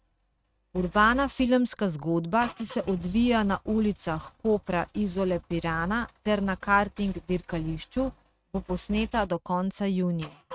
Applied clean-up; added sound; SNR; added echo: neural mask model RNNoise.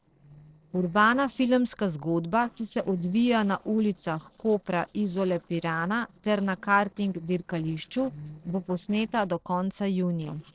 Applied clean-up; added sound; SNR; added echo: neural separator model SepFormer DNS4.